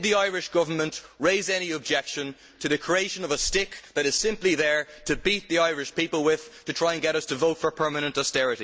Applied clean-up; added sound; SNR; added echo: none; none; none; none.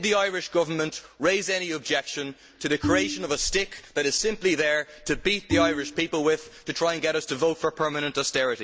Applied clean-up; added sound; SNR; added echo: none; Bowed string instrument; 6 dB; none.